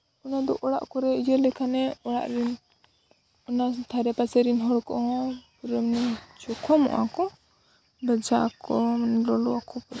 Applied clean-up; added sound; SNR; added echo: none; none; none; none.